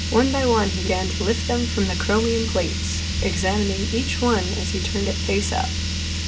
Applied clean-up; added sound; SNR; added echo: none; Car; 1 dB; none.